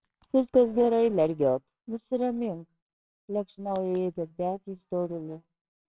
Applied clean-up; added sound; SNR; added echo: neural separator model SepFormer WHAMR!.